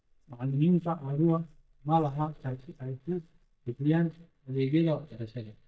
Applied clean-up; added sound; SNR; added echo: neural mask model DeepFilterNet 3.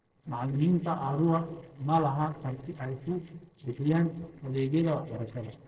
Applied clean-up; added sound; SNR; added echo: neural separator model SepFormer DNS4.